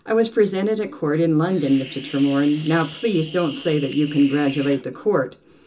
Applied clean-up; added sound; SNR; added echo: none; Hiss; 17 dB; reverberation time 0.2 s.